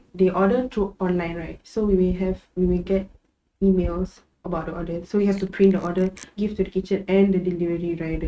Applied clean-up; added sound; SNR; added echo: neural mask model RNNoise.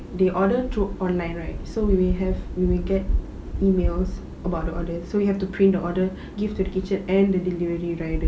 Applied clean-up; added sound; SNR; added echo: none; none; none; none.